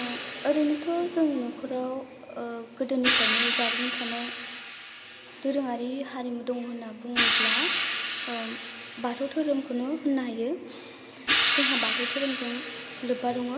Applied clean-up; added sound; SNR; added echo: none; Hi-hat; 0 dB; none.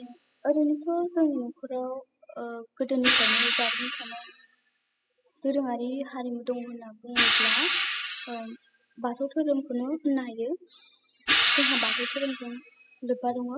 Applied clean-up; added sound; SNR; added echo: classical method spectral subtraction.